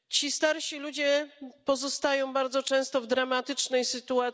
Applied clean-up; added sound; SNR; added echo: none; none; none; none.